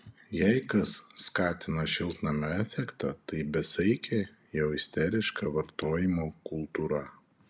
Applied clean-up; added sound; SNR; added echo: none; none; none; none.